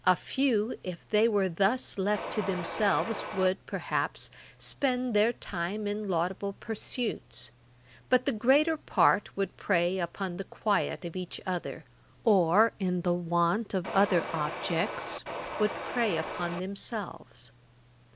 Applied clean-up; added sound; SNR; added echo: none; Mechanisms; 7 dB; none.